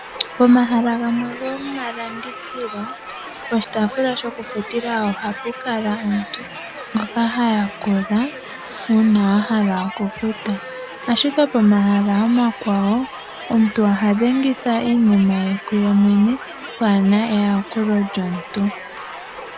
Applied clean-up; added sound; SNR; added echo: none; Crowd; 14 dB; none.